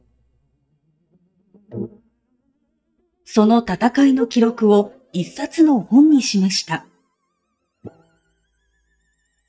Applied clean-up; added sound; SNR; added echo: neural mask model DeepFilterNet 3.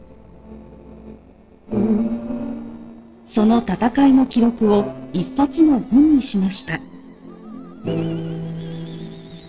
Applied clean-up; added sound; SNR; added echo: neural separator model SepFormer DNS4.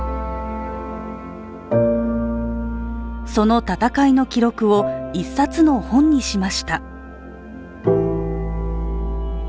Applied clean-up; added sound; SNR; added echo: none; none; none; none.